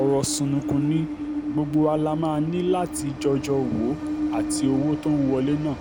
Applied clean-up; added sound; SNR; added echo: none; Train; 5 dB; none.